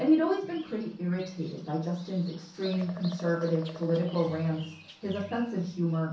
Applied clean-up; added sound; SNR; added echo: none; Bird vocalization, bird call, bird song; 19 dB; reverberation time 0.6 s.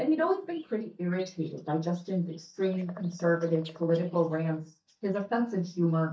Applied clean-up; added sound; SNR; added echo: neural mask model DeepFilterNet 3.